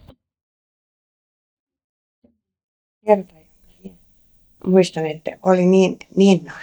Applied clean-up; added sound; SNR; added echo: neural mask model DeepFilterNet 3.